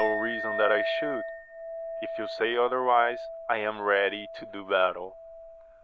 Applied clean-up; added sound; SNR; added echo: none; Chink, clink; 6 dB; none.